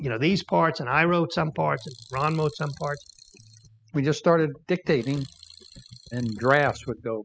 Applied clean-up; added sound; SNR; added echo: classical method spectral subtraction.